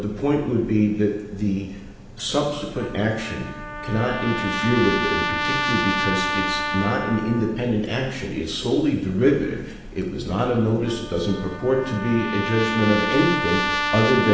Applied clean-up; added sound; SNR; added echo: none; Trumpet; 6 dB; reverberation time 1.1 s.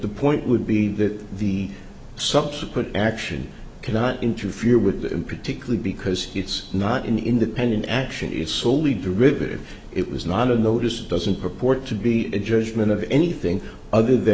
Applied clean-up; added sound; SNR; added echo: none; none; none; none.